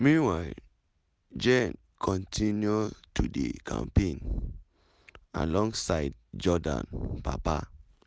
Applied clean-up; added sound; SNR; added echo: none; none; none; none.